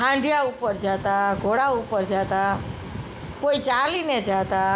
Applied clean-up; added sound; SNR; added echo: none; none; none; none.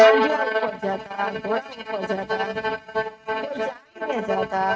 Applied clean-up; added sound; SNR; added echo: neural mask model RNNoise.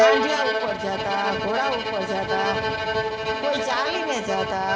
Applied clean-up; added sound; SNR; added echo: none; Bowed string instrument; -2 dB; none.